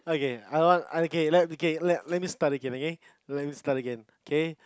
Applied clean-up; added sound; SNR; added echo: none; none; none; none.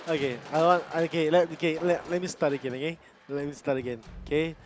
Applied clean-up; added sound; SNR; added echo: none; Crushing; 17 dB; none.